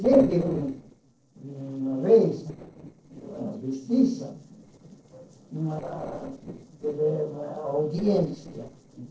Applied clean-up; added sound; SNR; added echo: neural separator model SepFormer DNS4.